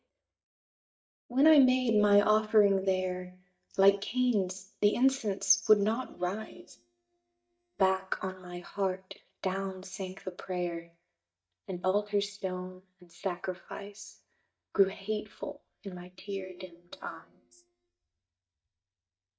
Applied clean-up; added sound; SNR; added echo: neural mask model DeepFilterNet 3.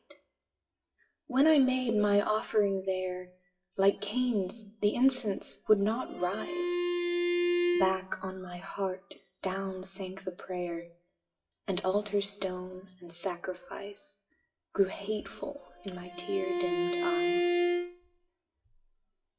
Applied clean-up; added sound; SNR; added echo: classical method WPE with log-MMSE.